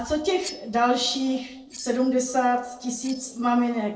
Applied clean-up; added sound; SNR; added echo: neural separator model SepFormer DNS4.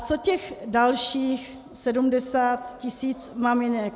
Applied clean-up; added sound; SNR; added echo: none; none; none; none.